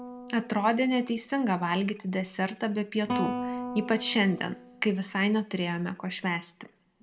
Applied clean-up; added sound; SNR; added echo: none; Guitar; 11 dB; reverberation time 0.3 s.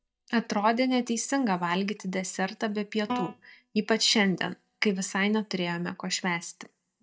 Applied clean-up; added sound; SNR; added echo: neural mask model DeepFilterNet 3.